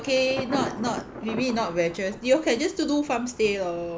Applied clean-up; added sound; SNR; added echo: none; Thunder; 11 dB; none.